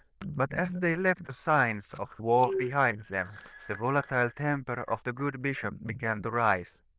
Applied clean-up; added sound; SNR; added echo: neural diffusion model UNIVERSE++.